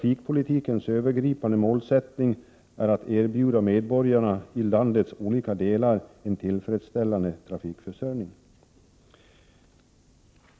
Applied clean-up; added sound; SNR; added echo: none; none; none; none.